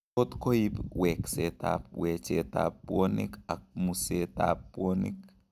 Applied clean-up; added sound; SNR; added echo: none; none; none; none.